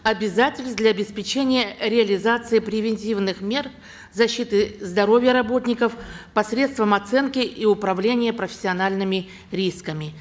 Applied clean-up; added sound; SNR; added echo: none; none; none; none.